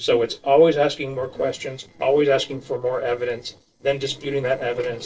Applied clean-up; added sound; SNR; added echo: neural separator model SepFormer DNS4.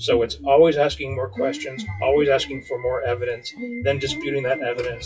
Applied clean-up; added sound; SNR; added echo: classical method WPE with log-MMSE.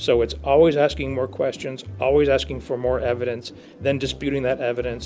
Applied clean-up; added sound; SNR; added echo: none; none; none; none.